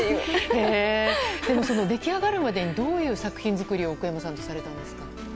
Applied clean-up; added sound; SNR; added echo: none; none; none; none.